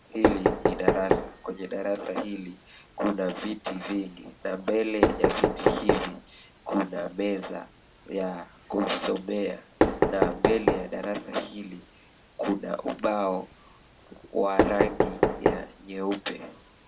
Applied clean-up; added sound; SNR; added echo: none; Knock; -1 dB; reverberation time 0.2 s.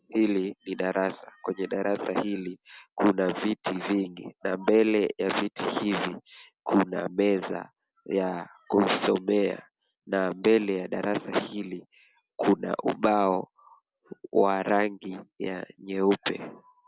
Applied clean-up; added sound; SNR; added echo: none; none; none; none.